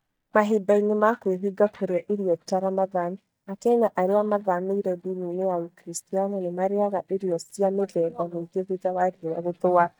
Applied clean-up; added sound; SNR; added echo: neural mask model DeepFilterNet 3.